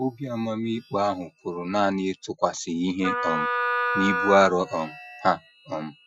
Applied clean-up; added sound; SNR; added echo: classical method Wiener filter.